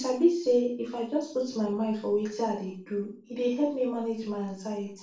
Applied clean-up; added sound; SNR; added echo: none; none; none; reverberation time 0.4 s.